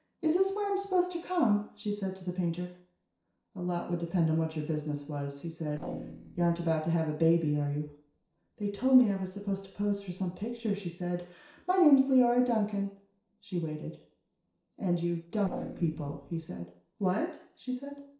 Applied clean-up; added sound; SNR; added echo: neural separator model SepFormer DNS4.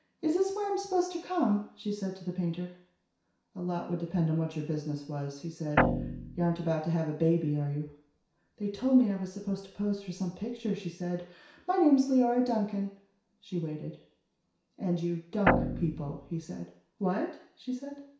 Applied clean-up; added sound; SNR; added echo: none; Guitar; -1 dB; reverberation time 0.6 s.